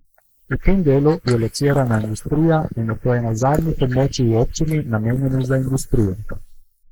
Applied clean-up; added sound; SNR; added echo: neural mask model Resemble Enhance denoiser.